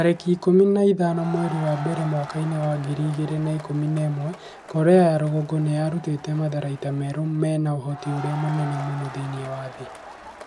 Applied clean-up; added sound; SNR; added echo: none; Crowd; 16 dB; none.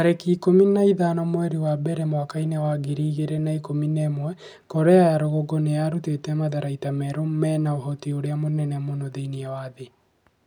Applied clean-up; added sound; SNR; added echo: none; none; none; none.